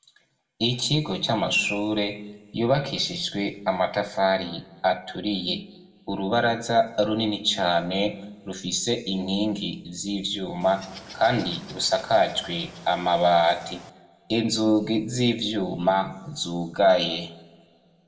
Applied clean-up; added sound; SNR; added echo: none; Water / Bird; 19 dB; reverberation time 0.9 s.